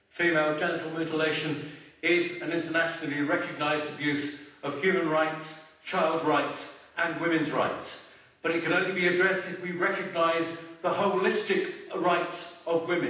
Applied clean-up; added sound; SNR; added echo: none; none; none; reverberation time 0.9 s.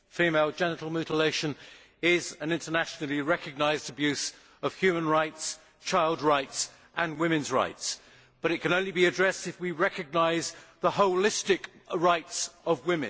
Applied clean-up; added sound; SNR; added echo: none; none; none; none.